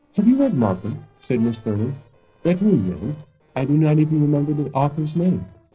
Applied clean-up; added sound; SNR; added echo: neural separator model SepFormer DNS4.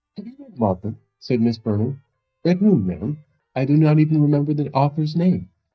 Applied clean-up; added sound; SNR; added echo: neural mask model DeepFilterNet 3.